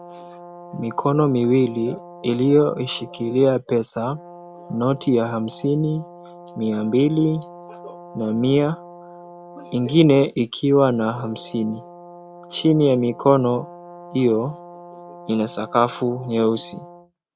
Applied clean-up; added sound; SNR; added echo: none; Brass instrument; 20 dB; none.